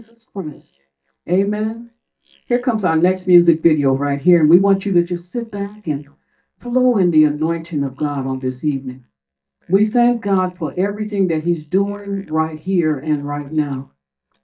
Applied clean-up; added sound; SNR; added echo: neural mask model DeepFilterNet 3.